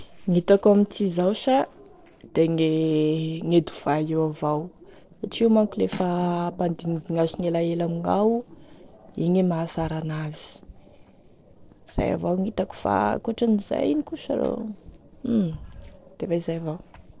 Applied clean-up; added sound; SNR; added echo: neural separator model SepFormer DNS4.